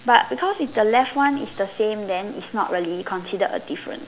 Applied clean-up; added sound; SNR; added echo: none; none; none; none.